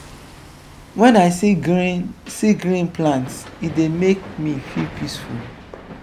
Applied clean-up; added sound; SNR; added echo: none; Hammer; 18 dB; none.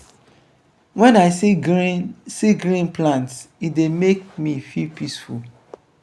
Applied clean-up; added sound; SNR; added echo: none; none; none; none.